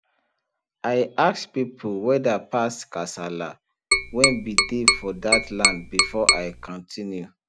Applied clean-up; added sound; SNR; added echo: none; Tap; -4 dB; none.